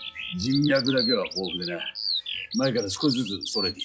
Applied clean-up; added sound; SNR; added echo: classical method log-MMSE.